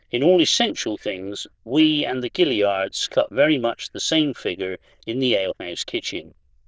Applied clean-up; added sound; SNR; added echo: neural diffusion model UNIVERSE++.